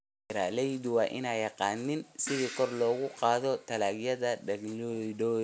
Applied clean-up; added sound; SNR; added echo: none; Crash cymbal; 15 dB; none.